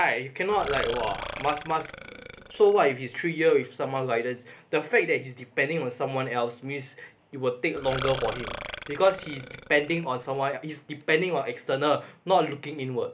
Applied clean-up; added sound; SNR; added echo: none; Burping, eructation; 11 dB; none.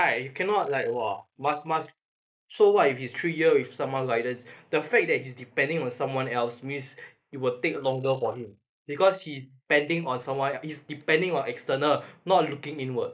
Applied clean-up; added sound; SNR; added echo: neural mask model Resemble Enhance denoiser.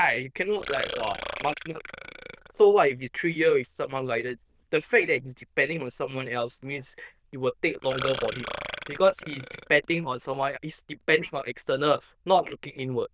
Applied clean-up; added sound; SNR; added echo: neural diffusion model UNIVERSE++.